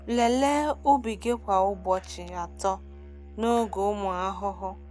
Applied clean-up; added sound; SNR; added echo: none; Musical instrument; 17 dB; none.